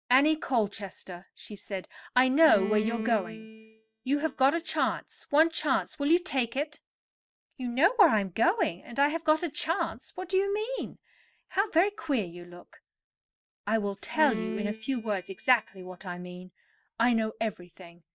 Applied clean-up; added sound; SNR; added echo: neural mask model DeepFilterNet 3.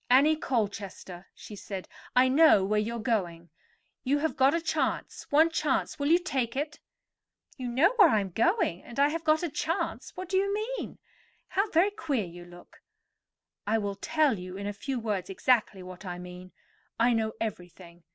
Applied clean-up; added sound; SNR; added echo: none; none; none; none.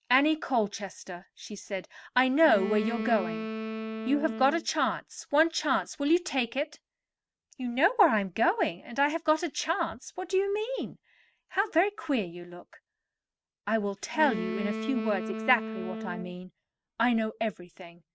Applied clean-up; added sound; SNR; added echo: neural mask model RNNoise.